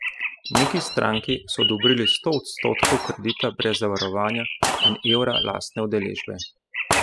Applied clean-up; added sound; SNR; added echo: classical method spectral subtraction.